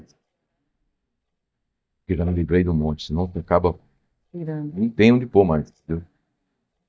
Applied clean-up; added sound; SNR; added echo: neural mask model DeepFilterNet 3.